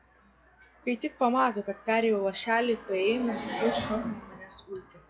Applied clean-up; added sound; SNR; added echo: classical method log-MMSE.